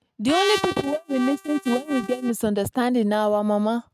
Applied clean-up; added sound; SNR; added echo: neural mask model RNNoise.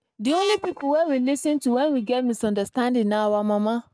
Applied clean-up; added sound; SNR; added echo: neural mask model DeepFilterNet 3.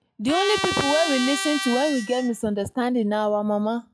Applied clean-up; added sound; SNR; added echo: classical method log-MMSE.